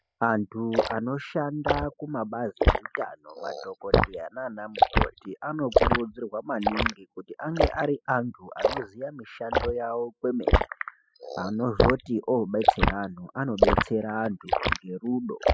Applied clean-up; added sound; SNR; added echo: classical method spectral subtraction.